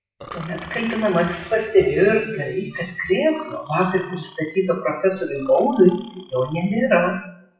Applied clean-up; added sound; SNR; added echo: classical method WPE with log-MMSE.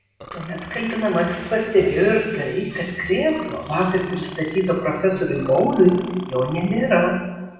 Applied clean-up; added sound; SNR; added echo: none; Burping, eructation; 20 dB; reverberation time 1.1 s.